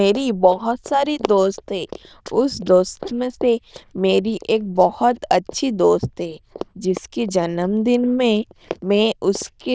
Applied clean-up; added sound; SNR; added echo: neural diffusion model UNIVERSE++.